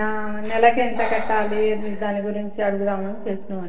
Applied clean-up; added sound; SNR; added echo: neural separator model SepFormer DNS4.